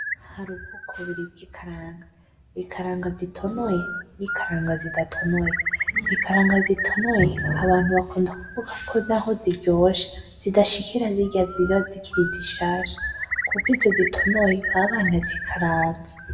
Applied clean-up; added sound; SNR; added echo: none; Bird; 6 dB; reverberation time 0.8 s.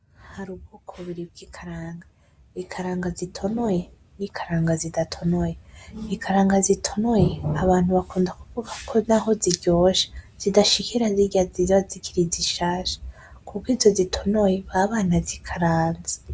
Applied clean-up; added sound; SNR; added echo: none; none; none; none.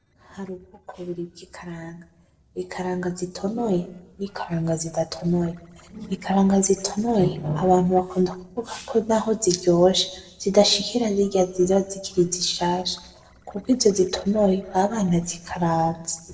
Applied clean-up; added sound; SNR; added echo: neural separator model SepFormer DNS4.